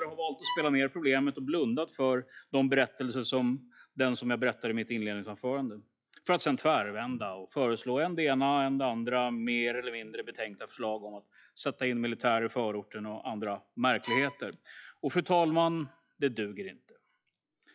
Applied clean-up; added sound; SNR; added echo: classical method log-MMSE.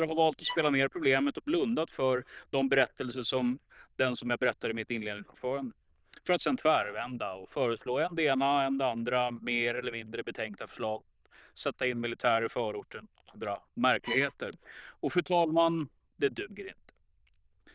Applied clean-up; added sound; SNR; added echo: neural diffusion model UNIVERSE++.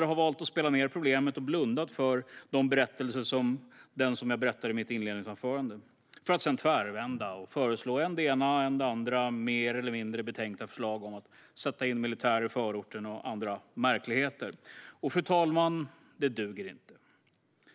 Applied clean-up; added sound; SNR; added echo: none; none; none; none.